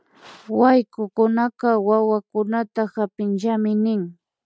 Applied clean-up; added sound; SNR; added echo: none; none; none; none.